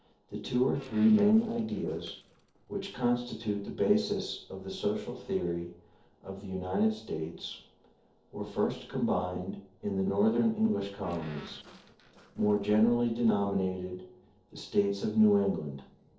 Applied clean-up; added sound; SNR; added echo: neural separator model SepFormer DNS4.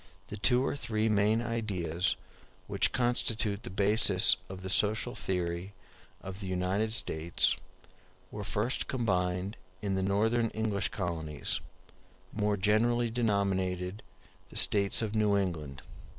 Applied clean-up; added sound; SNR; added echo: none; none; none; none.